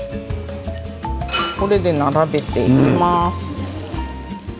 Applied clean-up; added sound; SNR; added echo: none; none; none; none.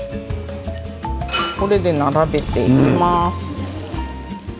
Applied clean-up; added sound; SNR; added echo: none; Wind; 11 dB; none.